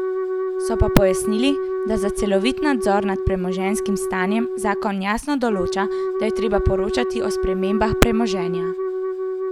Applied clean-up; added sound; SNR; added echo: none; Wind instrument, woodwind instrument; 2 dB; none.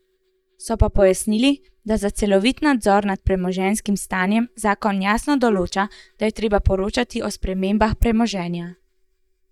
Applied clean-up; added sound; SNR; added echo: neural mask model DeepFilterNet 3.